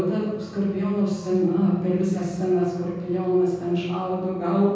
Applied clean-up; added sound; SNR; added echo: none; none; none; reverberation time 1.3 s.